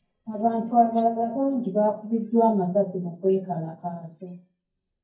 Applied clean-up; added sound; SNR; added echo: neural mask model DeepFilterNet 3.